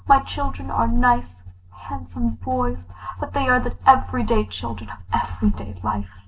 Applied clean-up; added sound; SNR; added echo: none; none; none; reverberation time 0.2 s.